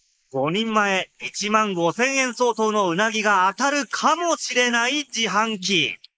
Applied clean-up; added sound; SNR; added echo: neural mask model Resemble Enhance denoiser.